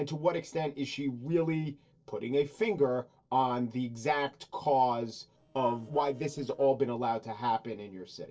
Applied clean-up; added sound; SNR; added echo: neural separator model SepFormer DNS4.